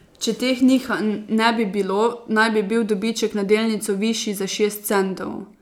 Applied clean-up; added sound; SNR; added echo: none; none; none; none.